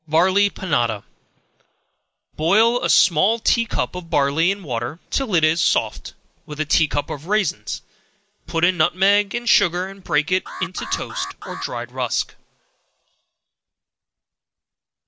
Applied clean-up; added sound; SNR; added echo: none; Alarm; 10 dB; none.